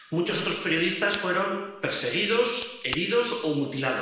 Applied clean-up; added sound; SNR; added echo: none; Crack; 11 dB; reverberation time 0.9 s.